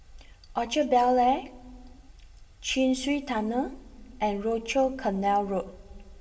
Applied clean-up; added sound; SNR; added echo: none; none; none; reverberation time 1.8 s.